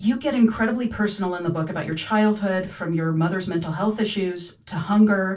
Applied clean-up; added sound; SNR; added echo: none; none; none; reverberation time 0.2 s.